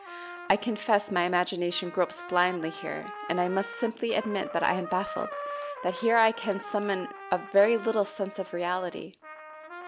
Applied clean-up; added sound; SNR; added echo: none; Trumpet; 12 dB; none.